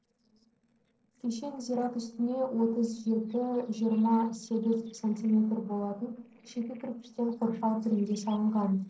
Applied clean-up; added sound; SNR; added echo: neural separator model SepFormer DNS4.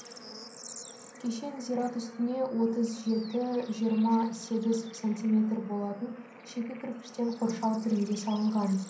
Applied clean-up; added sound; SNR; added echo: none; Bird / Insect / Frog; 17 dB; reverberation time 0.6 s.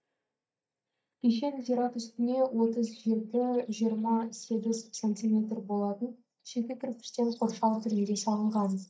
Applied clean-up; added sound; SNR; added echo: neural mask model DeepFilterNet 3.